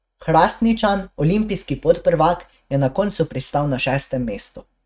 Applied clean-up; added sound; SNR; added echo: neural mask model RNNoise.